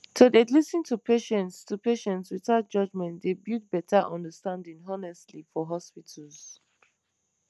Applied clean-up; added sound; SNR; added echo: none; none; none; none.